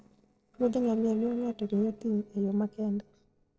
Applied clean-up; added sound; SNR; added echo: neural separator model SepFormer DNS4.